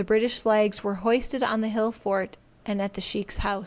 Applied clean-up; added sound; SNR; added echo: none; none; none; none.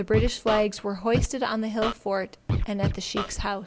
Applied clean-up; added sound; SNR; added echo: none; Scratching (performance technique); 3 dB; none.